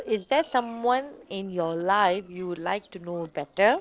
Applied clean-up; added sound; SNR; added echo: neural separator model SepFormer DNS4.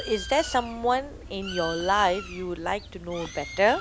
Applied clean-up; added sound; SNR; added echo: none; Bird; 12 dB; none.